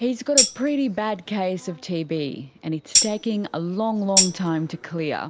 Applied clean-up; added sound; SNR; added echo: none; Tambourine; -2 dB; none.